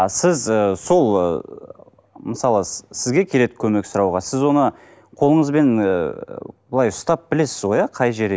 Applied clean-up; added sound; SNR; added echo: none; none; none; none.